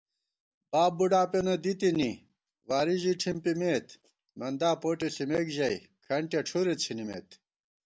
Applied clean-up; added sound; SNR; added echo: none; none; none; none.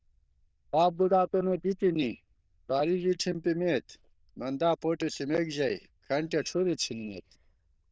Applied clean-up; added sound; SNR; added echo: neural diffusion model UNIVERSE++.